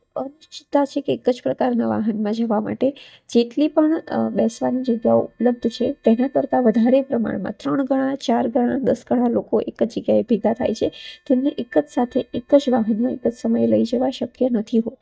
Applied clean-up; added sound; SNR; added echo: neural mask model DeepFilterNet 3.